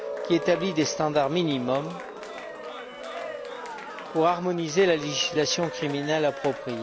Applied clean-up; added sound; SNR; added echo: none; Cheering; 9 dB; none.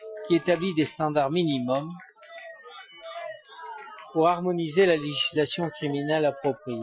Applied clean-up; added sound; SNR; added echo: classical method Wiener filter.